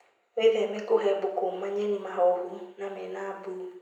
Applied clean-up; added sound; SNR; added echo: none; none; none; reverberation time 0.7 s.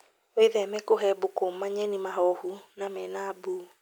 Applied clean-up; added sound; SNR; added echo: none; none; none; none.